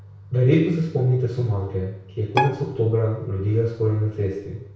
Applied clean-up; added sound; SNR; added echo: none; Bowed string instrument; 9 dB; reverberation time 0.6 s.